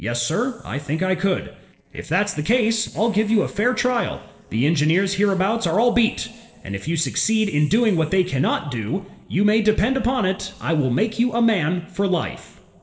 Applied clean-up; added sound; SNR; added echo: neural separator model SepFormer DNS4.